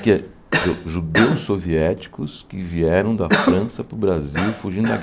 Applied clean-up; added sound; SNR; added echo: none; Cough; 5 dB; none.